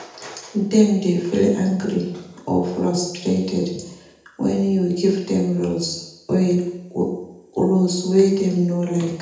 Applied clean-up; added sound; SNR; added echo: none; none; none; reverberation time 0.8 s.